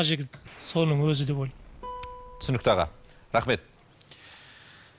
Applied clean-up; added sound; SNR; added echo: none; Guitar + Explosion; 18 dB; none.